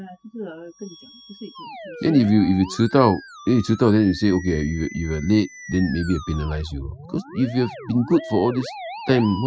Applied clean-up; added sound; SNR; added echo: classical method spectral subtraction.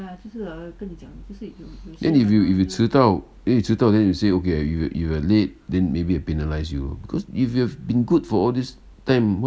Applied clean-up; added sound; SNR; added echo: none; none; none; none.